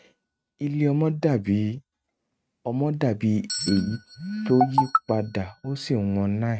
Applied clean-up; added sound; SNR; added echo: neural mask model RNNoise.